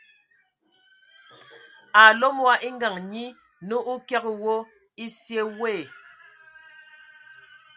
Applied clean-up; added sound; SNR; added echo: none; none; none; none.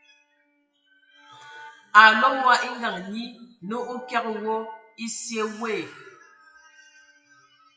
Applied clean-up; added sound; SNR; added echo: classical method WPE with log-MMSE.